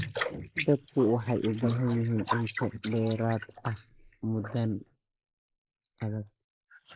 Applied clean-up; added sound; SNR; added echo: neural mask model Resemble Enhance denoiser.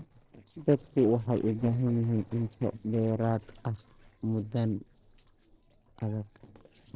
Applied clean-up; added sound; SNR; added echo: neural separator model SepFormer DNS4.